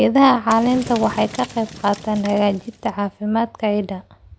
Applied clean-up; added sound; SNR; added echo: none; Fire; 15 dB; none.